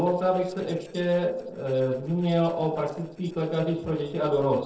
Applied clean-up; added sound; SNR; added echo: neural separator model SepFormer DNS4.